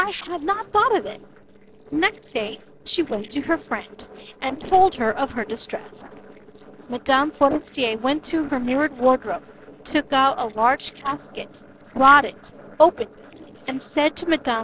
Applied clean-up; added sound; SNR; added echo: neural separator model SepFormer DNS4.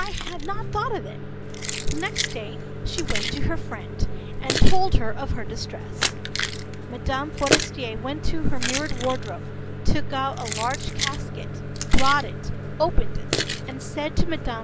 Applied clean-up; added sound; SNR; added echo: none; Keys jangling + Microwave oven; 7 dB; none.